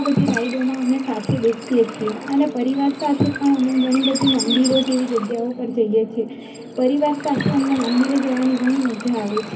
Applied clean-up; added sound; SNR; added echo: none; Water / Bird; 12 dB; reverberation time 0.3 s.